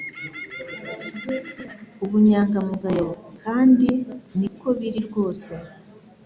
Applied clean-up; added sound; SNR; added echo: none; Bird; 20 dB; none.